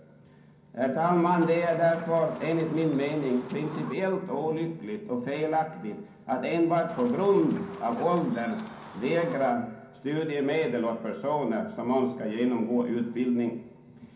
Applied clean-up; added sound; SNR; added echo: none; Chicken, rooster; 16 dB; reverberation time 0.6 s.